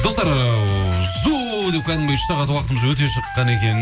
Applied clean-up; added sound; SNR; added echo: none; Wind instrument, woodwind instrument; 12 dB; none.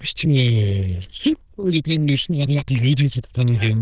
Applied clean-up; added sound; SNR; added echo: neural diffusion model UNIVERSE++.